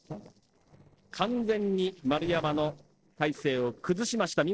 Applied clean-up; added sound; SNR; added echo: neural separator model SepFormer DNS4.